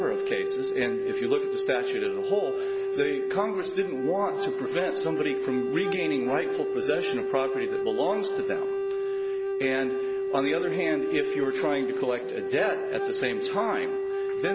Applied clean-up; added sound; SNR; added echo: none; Wind instrument, woodwind instrument; -1 dB; none.